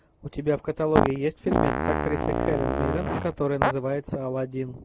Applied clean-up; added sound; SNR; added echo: none; Fart; -2 dB; none.